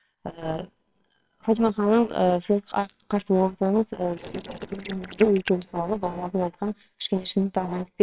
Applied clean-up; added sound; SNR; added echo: neural separator model SepFormer WHAMR!.